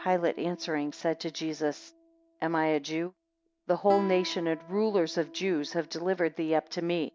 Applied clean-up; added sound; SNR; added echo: none; Guitar; 18 dB; none.